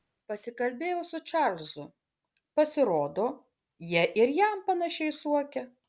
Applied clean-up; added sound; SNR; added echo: none; none; none; none.